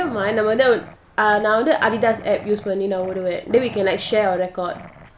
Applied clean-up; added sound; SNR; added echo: none; Growling; 19 dB; none.